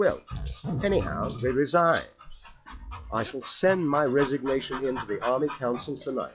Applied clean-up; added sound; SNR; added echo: classical method log-MMSE.